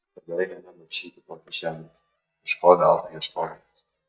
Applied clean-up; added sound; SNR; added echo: neural mask model DeepFilterNet 3.